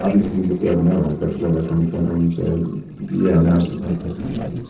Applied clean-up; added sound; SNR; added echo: neural separator model SepFormer DNS4.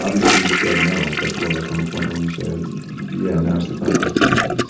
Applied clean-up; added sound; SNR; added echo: none; Toilet flush / Gurgling; -1 dB; reverberation time 0.6 s.